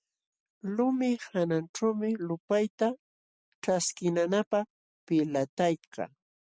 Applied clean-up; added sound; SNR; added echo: none; none; none; none.